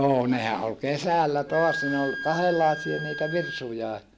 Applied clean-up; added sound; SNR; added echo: none; Wind instrument, woodwind instrument; 10 dB; none.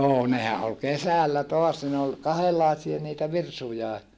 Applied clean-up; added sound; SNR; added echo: none; none; none; none.